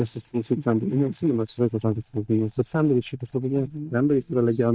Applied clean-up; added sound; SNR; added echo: neural mask model DeepFilterNet 3.